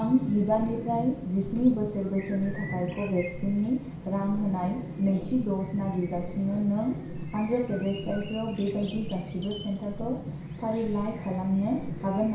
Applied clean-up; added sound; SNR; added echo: none; Chirp, tweet; 8 dB; reverberation time 0.6 s.